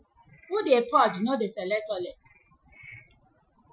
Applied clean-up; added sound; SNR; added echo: classical method Wiener filter.